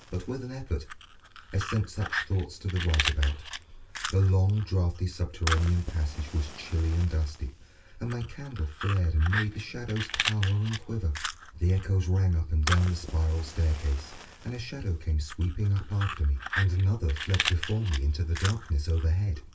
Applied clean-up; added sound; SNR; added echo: none; Fire; 10 dB; reverberation time 0.2 s.